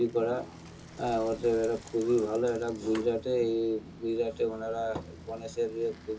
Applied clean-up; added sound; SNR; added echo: none; Bicycle; 18 dB; reverberation time 0.2 s.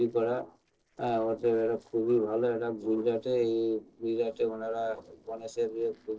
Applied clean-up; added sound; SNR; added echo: neural separator model SepFormer DNS4.